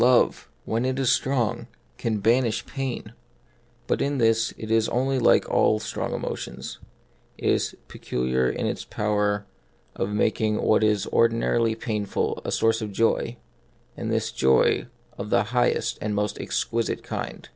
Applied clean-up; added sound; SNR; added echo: none; none; none; none.